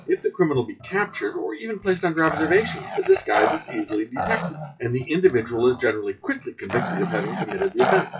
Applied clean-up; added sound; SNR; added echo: classical method WPE with log-MMSE.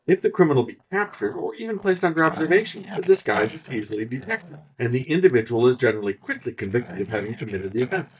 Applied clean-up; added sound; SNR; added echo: neural mask model DeepFilterNet 3.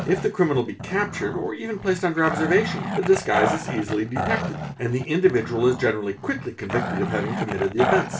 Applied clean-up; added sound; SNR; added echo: none; Growling; 6 dB; reverberation time 0.2 s.